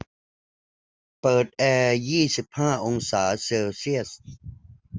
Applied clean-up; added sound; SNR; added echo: none; none; none; none.